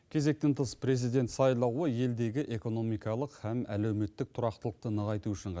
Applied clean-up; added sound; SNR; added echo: none; none; none; none.